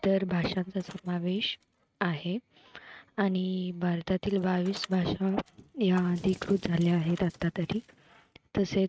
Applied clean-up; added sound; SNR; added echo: neural mask model RNNoise.